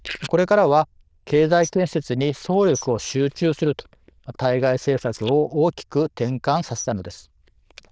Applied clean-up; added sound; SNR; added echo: neural diffusion model UNIVERSE++.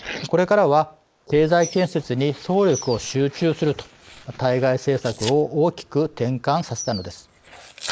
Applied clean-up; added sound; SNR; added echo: neural mask model Resemble Enhance denoiser.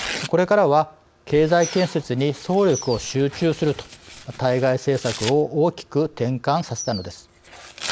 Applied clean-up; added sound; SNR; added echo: none; Bird vocalization, bird call, bird song + Tearing; 14 dB; none.